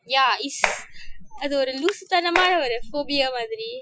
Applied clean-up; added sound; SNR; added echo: classical method Wiener filter.